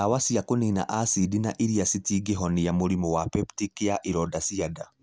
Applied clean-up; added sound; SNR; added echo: none; none; none; none.